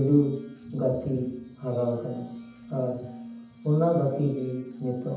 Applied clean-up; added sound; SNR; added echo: none; Glass; 15 dB; reverberation time 0.8 s.